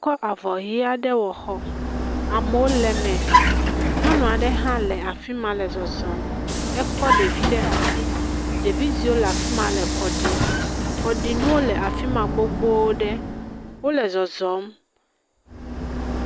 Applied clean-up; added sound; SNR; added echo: none; Vehicle; -1 dB; none.